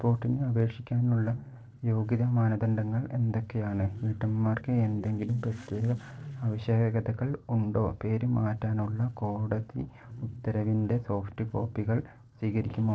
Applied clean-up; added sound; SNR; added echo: neural separator model SepFormer DNS4.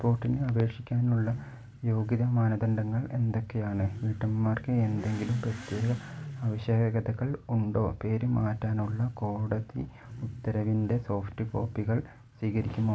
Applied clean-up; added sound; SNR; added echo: none; Motorcycle / Accelerating, revving, vroom; 16 dB; none.